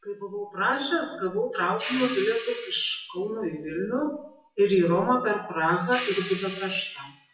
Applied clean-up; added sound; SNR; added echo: classical method WPE with log-MMSE.